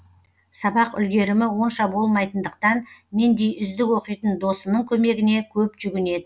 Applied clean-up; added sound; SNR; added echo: none; none; none; none.